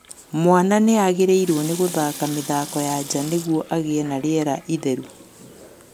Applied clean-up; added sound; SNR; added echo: none; Sink (filling or washing) / Water tap, faucet; 17 dB; none.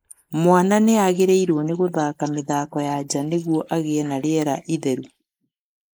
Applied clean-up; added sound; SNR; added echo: neural mask model Resemble Enhance denoiser.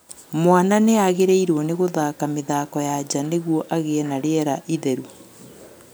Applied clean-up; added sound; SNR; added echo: none; none; none; none.